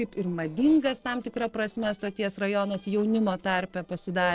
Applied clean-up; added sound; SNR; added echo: neural separator model SepFormer DNS4.